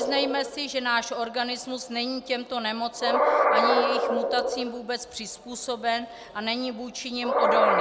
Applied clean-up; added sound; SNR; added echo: none; Animal; -2 dB; none.